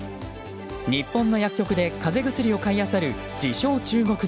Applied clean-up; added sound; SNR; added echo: none; none; none; none.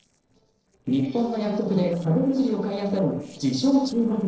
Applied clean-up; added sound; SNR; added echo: neural separator model SepFormer DNS4.